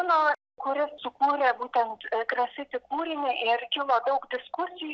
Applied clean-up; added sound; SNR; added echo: none; none; none; none.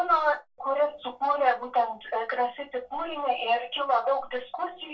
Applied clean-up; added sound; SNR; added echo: none; none; none; reverberation time 0.2 s.